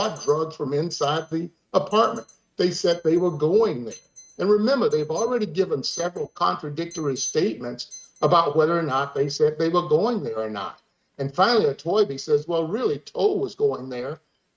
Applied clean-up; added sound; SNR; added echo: neural mask model RNNoise.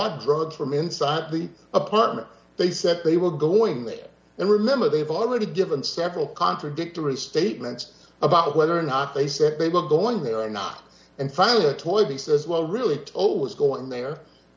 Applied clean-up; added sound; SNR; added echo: none; none; none; none.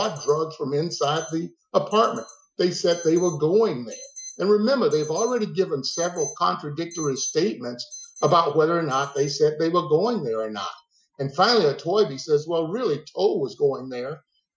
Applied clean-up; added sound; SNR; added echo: classical method Wiener filter.